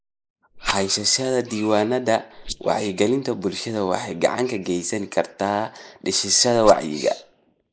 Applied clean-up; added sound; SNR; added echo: neural mask model Resemble Enhance denoiser.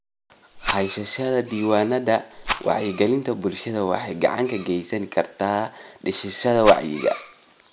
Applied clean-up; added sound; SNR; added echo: none; Rattle; 9 dB; none.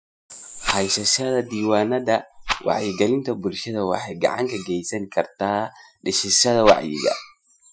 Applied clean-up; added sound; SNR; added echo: classical method Wiener filter.